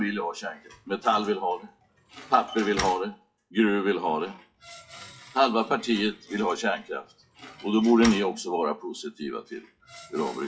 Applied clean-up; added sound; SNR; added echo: classical method WPE with log-MMSE.